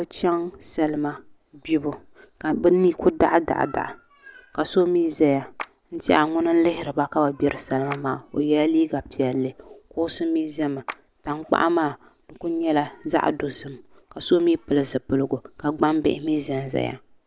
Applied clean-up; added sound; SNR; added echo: none; Clapping; 19 dB; none.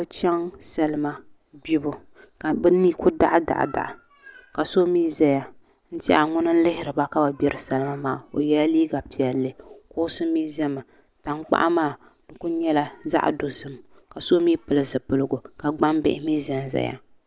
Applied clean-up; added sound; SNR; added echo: none; none; none; none.